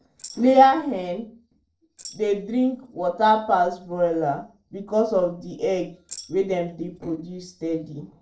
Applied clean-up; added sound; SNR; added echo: neural separator model SepFormer DNS4.